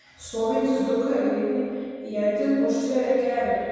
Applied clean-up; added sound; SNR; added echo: none; none; none; reverberation time 2.1 s.